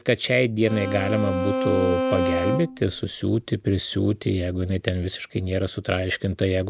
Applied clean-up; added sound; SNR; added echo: none; Bowed string instrument; 2 dB; none.